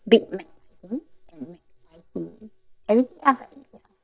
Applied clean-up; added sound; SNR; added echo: neural mask model DeepFilterNet 3.